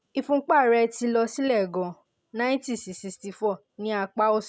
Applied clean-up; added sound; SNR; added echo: none; none; none; none.